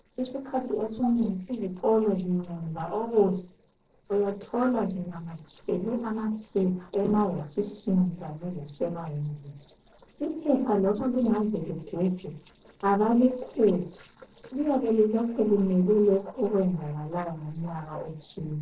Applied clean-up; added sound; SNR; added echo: neural separator model SepFormer DNS4.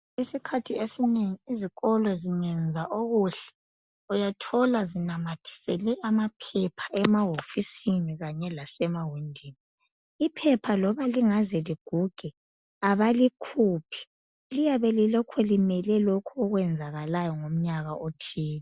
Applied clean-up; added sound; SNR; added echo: none; none; none; none.